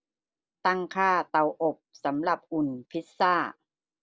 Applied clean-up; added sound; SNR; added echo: none; none; none; none.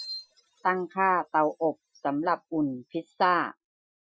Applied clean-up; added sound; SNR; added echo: classical method Wiener filter.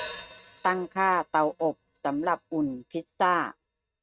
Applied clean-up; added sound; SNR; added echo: neural mask model RNNoise.